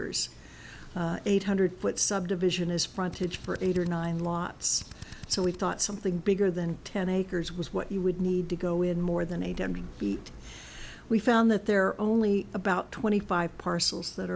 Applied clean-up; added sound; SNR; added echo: none; Drill; 19 dB; none.